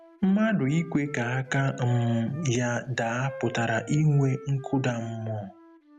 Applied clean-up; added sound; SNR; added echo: none; Wind instrument, woodwind instrument; 18 dB; none.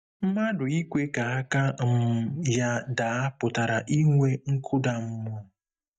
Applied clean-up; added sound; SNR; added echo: neural mask model DeepFilterNet 3.